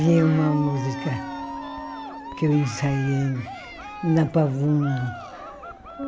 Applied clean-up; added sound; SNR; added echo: none; Bass guitar + Cheering; 10 dB; none.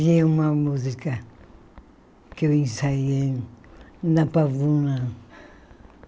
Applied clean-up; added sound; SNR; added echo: none; none; none; none.